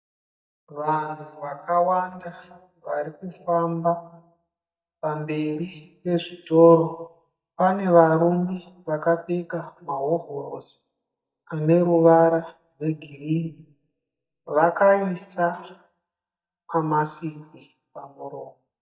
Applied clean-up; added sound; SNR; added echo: neural mask model DeepFilterNet 3.